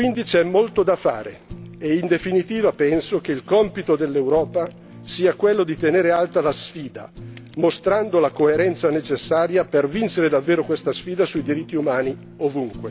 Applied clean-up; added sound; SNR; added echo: none; Fire; 19 dB; none.